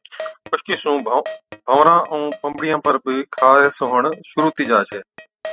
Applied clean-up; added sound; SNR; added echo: neural mask model RNNoise.